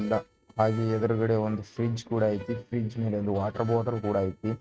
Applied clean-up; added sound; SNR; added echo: neural mask model RNNoise.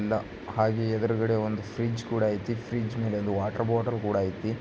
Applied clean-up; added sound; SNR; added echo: none; none; none; none.